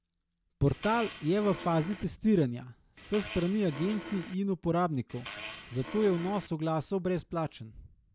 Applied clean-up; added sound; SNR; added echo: none; Fart; 12 dB; none.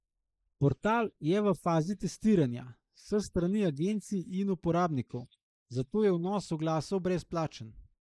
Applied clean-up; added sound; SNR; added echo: neural mask model Resemble Enhance denoiser.